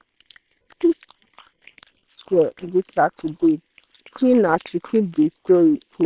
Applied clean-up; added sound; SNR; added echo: neural separator model SepFormer WHAM!.